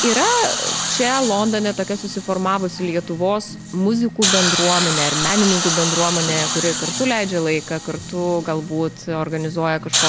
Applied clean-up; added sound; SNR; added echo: none; Hiss; 3 dB; none.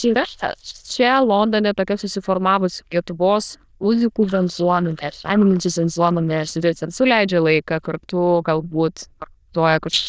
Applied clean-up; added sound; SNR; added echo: neural diffusion model UNIVERSE++.